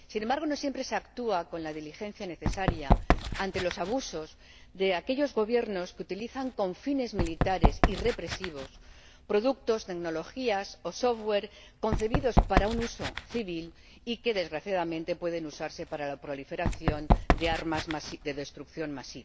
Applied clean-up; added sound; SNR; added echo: none; Run; 1 dB; none.